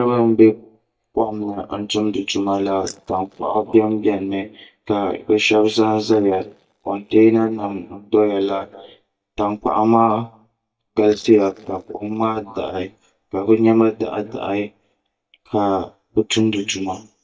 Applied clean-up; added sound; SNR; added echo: neural mask model DeepFilterNet 3.